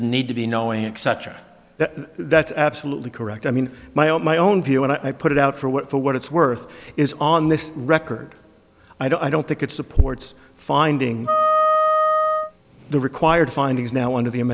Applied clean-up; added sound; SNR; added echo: none; Wind instrument, woodwind instrument; -1 dB; none.